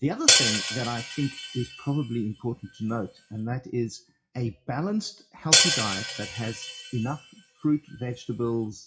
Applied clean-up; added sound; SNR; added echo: classical method WPE with log-MMSE.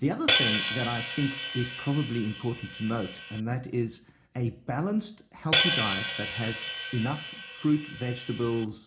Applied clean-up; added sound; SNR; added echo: none; Hi-hat; -4 dB; reverberation time 0.4 s.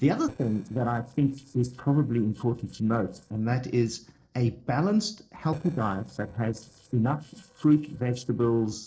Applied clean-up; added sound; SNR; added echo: neural separator model SepFormer DNS4.